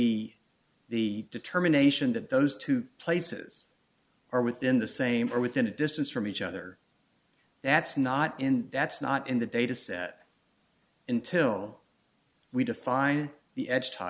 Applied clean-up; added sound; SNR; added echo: none; none; none; none.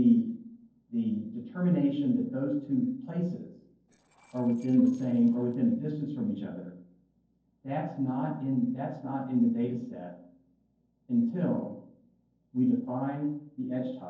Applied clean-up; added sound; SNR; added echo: neural separator model SepFormer DNS4.